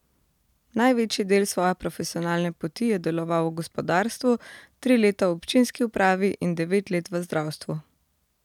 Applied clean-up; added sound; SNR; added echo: none; none; none; none.